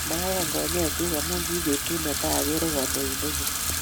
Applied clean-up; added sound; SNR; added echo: none; Sink (filling or washing) / Water tap, faucet; -2 dB; none.